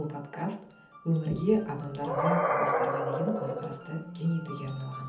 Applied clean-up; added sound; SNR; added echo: none; Animal; 1 dB; reverberation time 0.7 s.